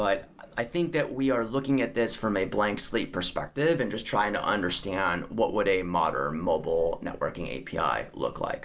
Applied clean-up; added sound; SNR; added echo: none; none; none; none.